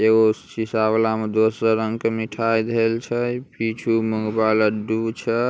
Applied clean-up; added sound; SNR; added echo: none; none; none; none.